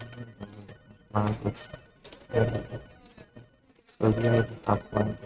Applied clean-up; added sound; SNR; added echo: neural mask model RNNoise.